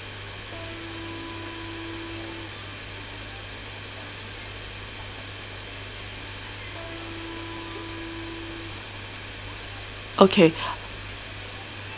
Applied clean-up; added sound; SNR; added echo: none; Electric guitar; 10 dB; none.